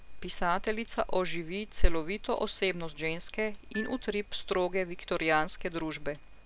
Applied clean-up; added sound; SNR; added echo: none; Marimba, xylophone; 19 dB; none.